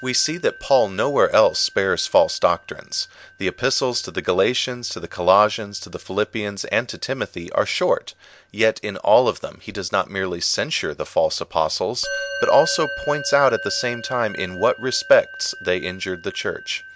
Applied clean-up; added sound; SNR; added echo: none; Musical instrument; 16 dB; none.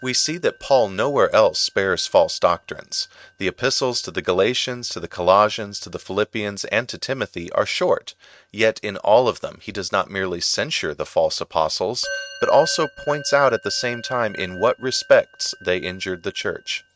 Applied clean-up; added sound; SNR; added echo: neural mask model RNNoise.